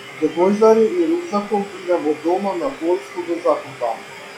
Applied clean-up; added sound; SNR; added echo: classical method log-MMSE.